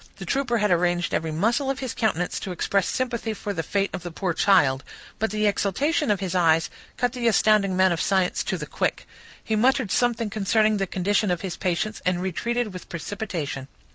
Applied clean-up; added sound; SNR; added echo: none; none; none; none.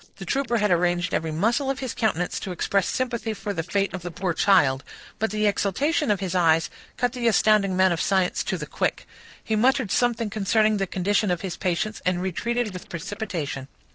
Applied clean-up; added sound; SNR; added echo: neural separator model SepFormer DNS4.